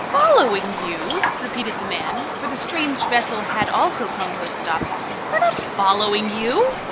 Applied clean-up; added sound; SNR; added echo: none; Raindrop; 4 dB; none.